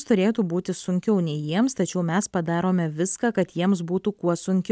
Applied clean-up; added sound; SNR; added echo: none; none; none; none.